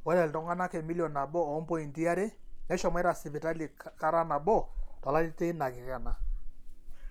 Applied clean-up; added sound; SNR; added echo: none; Meow / Purr; 6 dB; none.